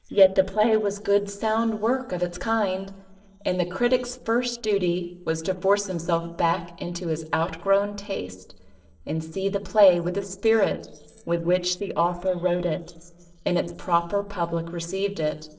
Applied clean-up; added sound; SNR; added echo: neural separator model SepFormer DNS4.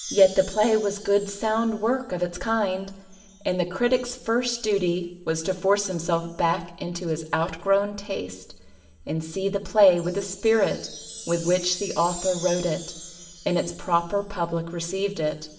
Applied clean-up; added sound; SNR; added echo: none; Chime; 18 dB; reverberation time 0.8 s.